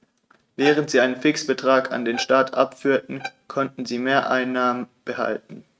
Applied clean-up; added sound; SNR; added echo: neural mask model RNNoise.